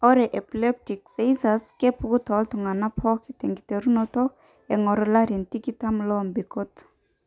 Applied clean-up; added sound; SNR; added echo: none; none; none; none.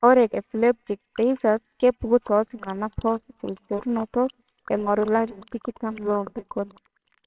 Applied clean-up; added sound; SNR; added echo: neural separator model SepFormer WHAMR!.